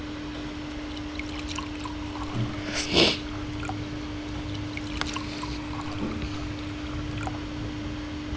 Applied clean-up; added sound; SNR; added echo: none; Liquid; 11 dB; none.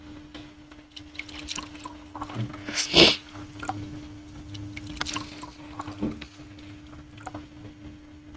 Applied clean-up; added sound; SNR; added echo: neural mask model RNNoise.